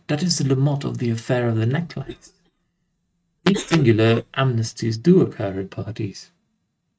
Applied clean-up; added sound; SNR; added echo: neural mask model RNNoise.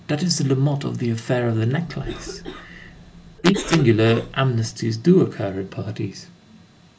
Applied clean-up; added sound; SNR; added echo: none; Cough; 17 dB; none.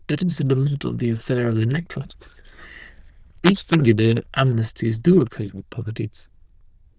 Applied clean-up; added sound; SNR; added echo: neural diffusion model UNIVERSE++.